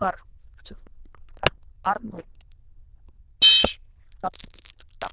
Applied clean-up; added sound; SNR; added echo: neural diffusion model UNIVERSE++.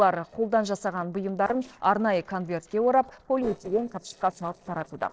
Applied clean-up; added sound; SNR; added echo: neural separator model SepFormer DNS4.